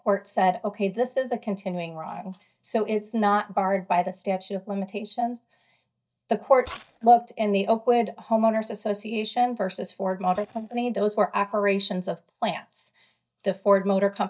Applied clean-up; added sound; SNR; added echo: neural mask model DeepFilterNet 3.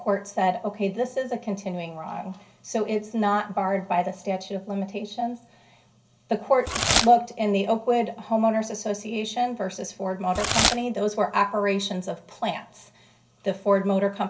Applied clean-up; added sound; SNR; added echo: none; Packing tape, duct tape / Tearing; 3 dB; reverberation time 0.2 s.